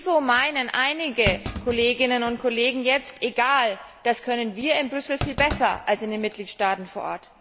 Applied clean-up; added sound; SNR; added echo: none; Thump, thud; 14 dB; none.